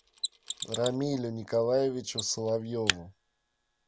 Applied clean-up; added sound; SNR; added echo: none; Mechanisms; 7 dB; none.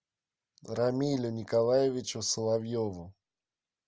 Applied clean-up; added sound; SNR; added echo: none; none; none; none.